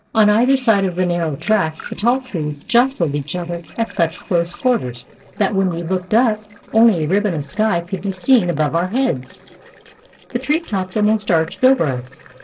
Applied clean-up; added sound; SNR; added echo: neural separator model SepFormer DNS4.